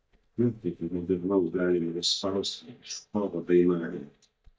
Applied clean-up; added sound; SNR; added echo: neural mask model DeepFilterNet 3.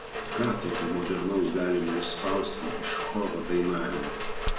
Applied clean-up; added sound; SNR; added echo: none; Rain; 3 dB; reverberation time 0.7 s.